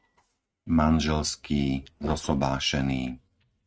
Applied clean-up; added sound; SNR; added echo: neural mask model RNNoise.